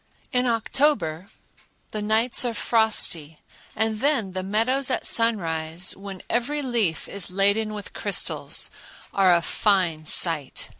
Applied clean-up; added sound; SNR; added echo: none; none; none; none.